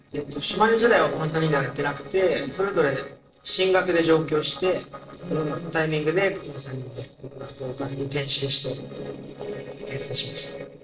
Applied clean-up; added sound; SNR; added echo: neural separator model SepFormer DNS4.